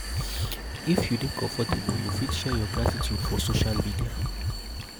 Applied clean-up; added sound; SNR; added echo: none; Vehicle + Liquid; 1 dB; none.